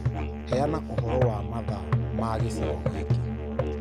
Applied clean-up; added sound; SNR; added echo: none; Musical instrument; -4 dB; none.